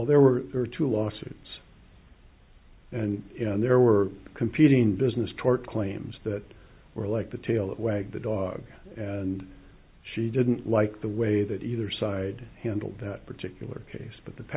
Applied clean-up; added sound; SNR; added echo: none; none; none; none.